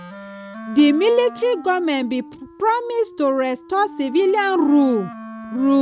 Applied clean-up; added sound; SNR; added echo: none; Wind instrument, woodwind instrument; 17 dB; none.